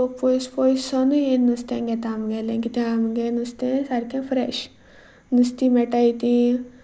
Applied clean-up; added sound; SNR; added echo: none; none; none; none.